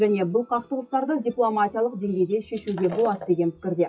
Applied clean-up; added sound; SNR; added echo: classical method WPE with log-MMSE.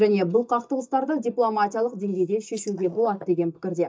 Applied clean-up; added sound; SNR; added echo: neural mask model DeepFilterNet 3.